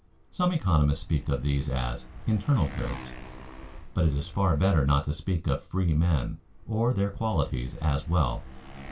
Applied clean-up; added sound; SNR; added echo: none; Motorcycle; 17 dB; reverberation time 0.2 s.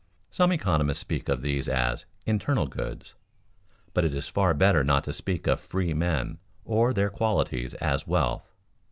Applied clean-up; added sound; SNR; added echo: none; none; none; none.